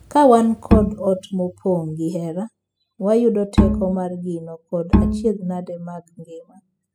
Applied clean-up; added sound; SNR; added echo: classical method spectral subtraction.